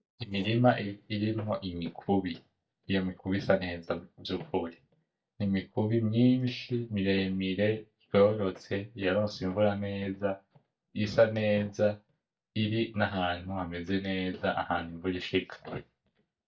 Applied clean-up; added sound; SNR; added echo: neural mask model DeepFilterNet 3.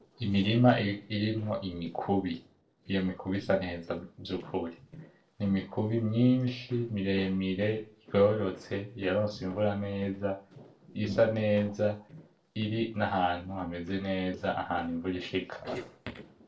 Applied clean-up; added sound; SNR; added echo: neural separator model SepFormer DNS4.